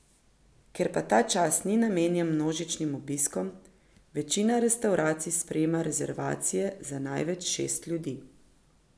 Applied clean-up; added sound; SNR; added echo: none; none; none; none.